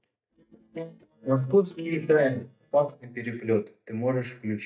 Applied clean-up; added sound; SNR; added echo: neural mask model DeepFilterNet 3.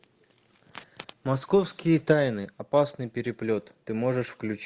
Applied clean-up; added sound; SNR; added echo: none; none; none; none.